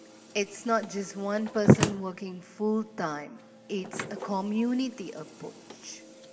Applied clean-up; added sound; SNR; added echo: none; Slam; 0 dB; reverberation time 1.4 s.